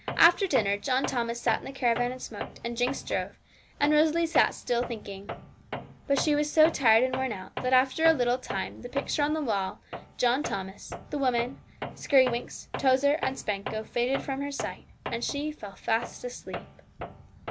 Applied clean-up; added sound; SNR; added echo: none; Tools; 12 dB; none.